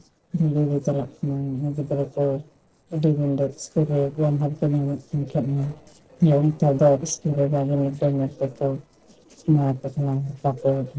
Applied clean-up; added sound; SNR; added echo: neural separator model SepFormer DNS4.